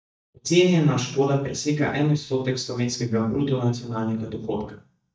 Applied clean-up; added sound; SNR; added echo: neural mask model DeepFilterNet 3.